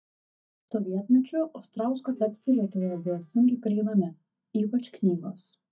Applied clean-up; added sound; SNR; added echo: neural mask model DeepFilterNet 3.